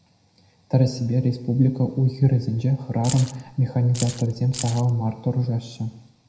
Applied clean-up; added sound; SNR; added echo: none; Keys jangling; 12 dB; reverberation time 0.7 s.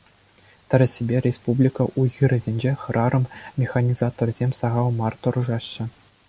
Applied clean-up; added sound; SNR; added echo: none; none; none; none.